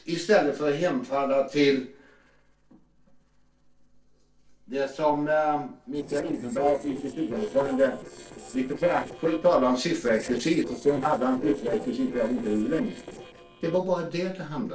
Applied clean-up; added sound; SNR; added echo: neural separator model SepFormer DNS4.